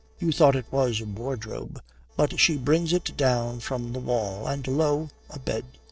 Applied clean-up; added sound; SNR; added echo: neural separator model SepFormer DNS4.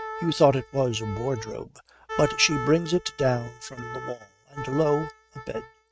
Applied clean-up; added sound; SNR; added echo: neural mask model RNNoise.